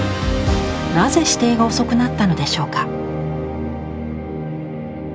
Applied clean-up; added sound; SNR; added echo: none; none; none; none.